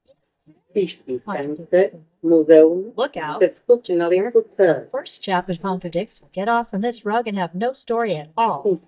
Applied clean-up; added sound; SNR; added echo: neural mask model DeepFilterNet 3.